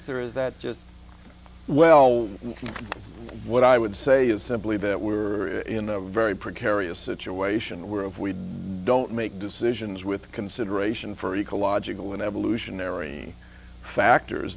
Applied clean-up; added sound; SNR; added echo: none; none; none; none.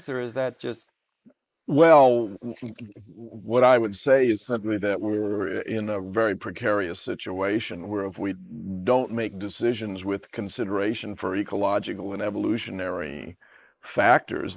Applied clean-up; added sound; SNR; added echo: neural mask model Resemble Enhance denoiser.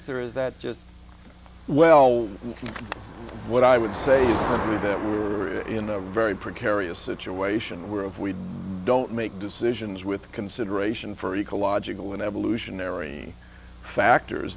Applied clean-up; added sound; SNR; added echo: none; Motor vehicle (road); 13 dB; none.